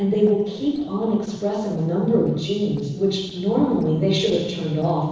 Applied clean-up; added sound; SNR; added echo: neural separator model SepFormer DNS4.